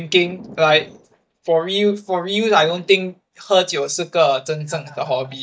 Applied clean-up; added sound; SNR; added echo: neural mask model DeepFilterNet 3.